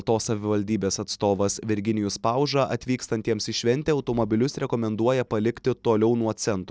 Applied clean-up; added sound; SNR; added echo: none; none; none; none.